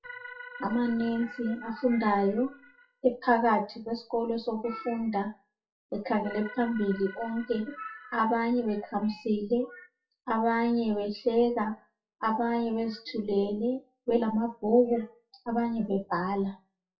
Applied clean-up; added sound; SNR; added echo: classical method WPE with log-MMSE.